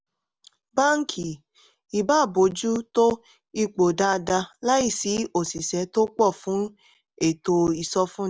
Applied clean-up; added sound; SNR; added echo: none; none; none; none.